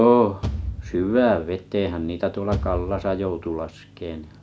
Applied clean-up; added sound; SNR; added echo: none; Bass drum / Thump, thud; 9 dB; none.